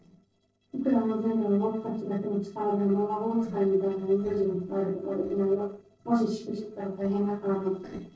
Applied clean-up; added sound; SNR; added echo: neural separator model SepFormer DNS4.